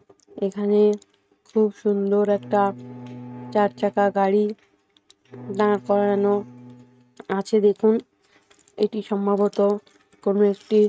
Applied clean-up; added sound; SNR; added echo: neural mask model RNNoise.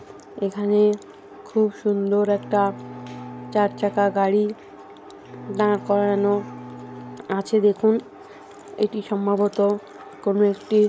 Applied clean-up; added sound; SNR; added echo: none; Bowed string instrument; 16 dB; none.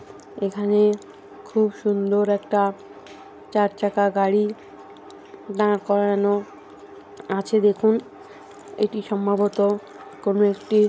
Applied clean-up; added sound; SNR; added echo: none; none; none; none.